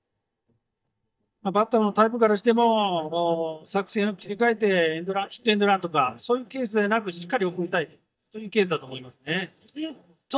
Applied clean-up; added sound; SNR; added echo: neural mask model DeepFilterNet 3.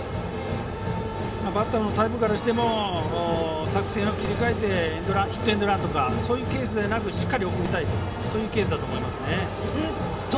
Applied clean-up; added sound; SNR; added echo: none; Fireworks; 13 dB; reverberation time 0.5 s.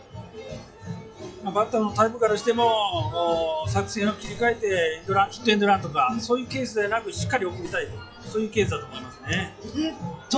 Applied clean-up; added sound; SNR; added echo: classical method WPE with log-MMSE.